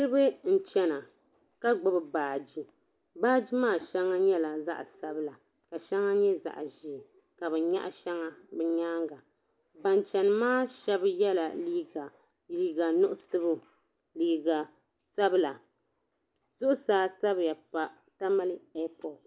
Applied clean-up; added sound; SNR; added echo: none; none; none; none.